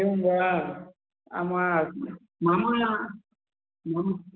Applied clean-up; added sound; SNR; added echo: none; none; none; none.